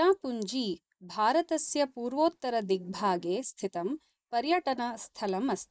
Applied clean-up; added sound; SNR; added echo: neural mask model Resemble Enhance denoiser.